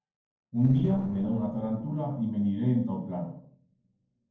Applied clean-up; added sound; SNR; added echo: neural separator model SepFormer DNS4.